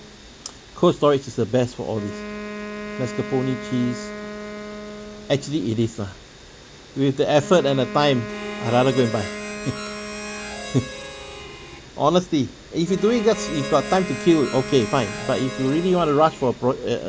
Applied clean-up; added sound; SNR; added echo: none; Wind instrument, woodwind instrument + Harmonica; 11 dB; none.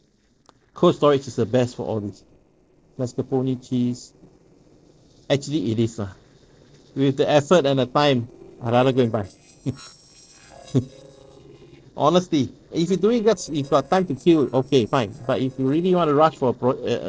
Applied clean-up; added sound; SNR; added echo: neural separator model SepFormer DNS4.